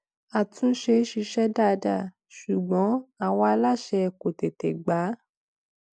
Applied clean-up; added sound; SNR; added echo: none; none; none; none.